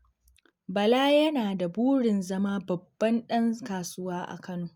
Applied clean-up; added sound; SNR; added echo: none; none; none; none.